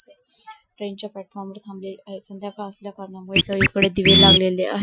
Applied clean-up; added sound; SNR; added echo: classical method Wiener filter.